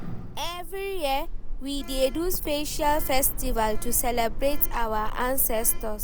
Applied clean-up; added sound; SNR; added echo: none; Sliding door; 0 dB; none.